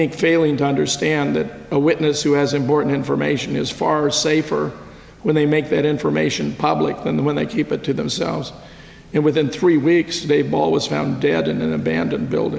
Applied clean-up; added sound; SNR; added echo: none; none; none; none.